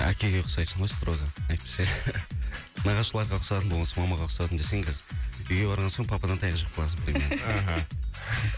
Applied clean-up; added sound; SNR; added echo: none; none; none; none.